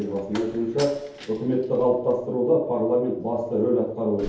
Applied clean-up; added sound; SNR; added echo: none; Slam; 19 dB; reverberation time 0.7 s.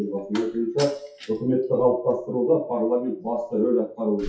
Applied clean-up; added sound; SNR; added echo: classical method WPE with log-MMSE.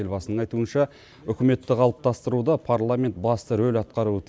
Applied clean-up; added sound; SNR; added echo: none; none; none; none.